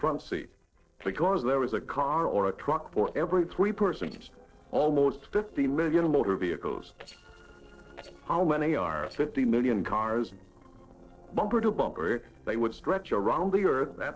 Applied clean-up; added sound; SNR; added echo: neural separator model SepFormer DNS4.